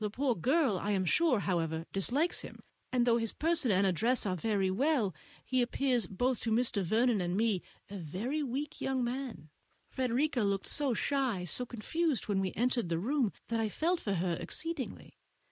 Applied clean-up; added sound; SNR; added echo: neural mask model Resemble Enhance denoiser.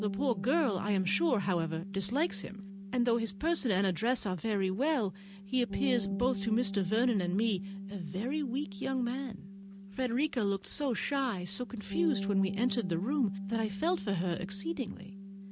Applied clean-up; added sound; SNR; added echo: none; Bass guitar; 8 dB; none.